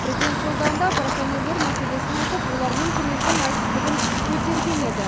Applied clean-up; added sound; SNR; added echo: none; Walk, footsteps; -4 dB; none.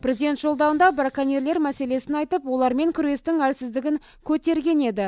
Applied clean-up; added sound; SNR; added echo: none; none; none; none.